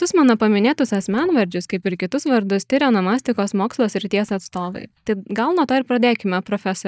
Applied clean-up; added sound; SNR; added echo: neural mask model DeepFilterNet 3.